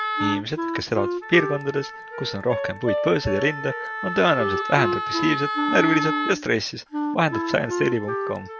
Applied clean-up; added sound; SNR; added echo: none; Wind instrument, woodwind instrument + Wind instrument, woodwind instrument; 2 dB; none.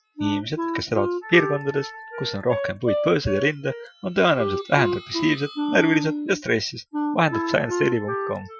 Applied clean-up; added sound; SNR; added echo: classical method Wiener filter.